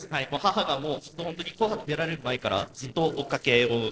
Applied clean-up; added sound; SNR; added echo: neural separator model SepFormer DNS4.